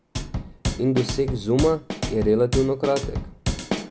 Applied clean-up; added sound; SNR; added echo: none; Drum kit; 4 dB; none.